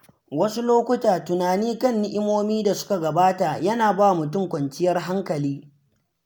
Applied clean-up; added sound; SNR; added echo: none; none; none; none.